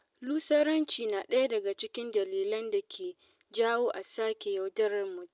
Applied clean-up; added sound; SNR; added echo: none; none; none; none.